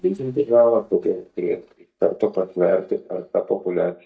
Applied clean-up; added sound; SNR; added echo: neural mask model DeepFilterNet 3.